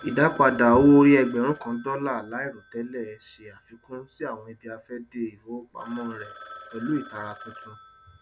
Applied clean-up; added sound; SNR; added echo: none; Telephone; 18 dB; none.